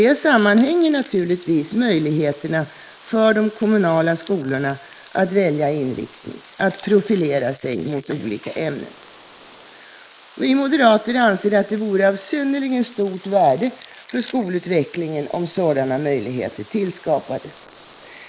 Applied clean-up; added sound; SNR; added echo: neural mask model Resemble Enhance denoiser.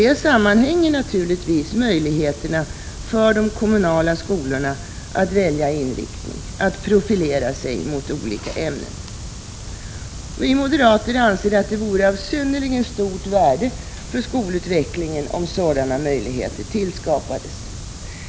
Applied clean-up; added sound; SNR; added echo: none; none; none; none.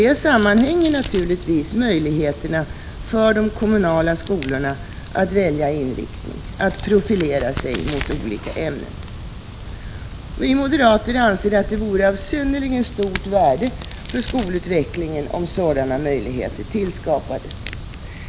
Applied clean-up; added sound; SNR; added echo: none; Crack; 15 dB; none.